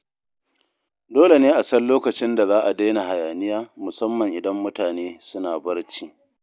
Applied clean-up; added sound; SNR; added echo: none; none; none; none.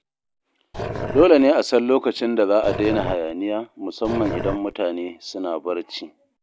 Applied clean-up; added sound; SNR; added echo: none; Growling; 9 dB; none.